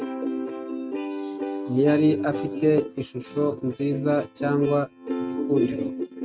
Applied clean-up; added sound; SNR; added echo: neural mask model RNNoise.